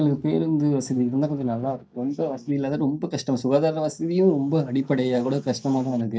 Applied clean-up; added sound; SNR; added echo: neural mask model DeepFilterNet 3.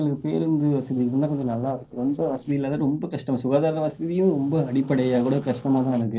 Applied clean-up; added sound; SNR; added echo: neural separator model SepFormer DNS4.